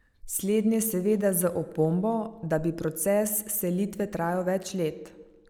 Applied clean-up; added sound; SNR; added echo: neural mask model Resemble Enhance denoiser.